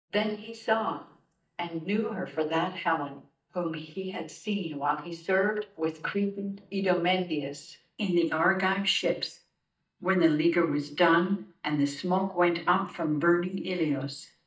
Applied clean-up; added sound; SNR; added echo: neural mask model DeepFilterNet 3.